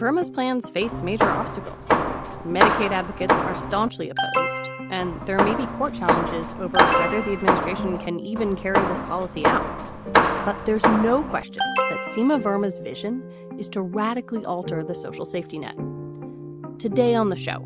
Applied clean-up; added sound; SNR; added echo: none; Hammer + Alarm; -2 dB; none.